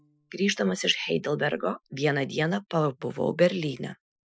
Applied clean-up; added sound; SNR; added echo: classical method Wiener filter.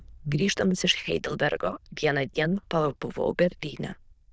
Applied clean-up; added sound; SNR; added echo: neural diffusion model UNIVERSE++.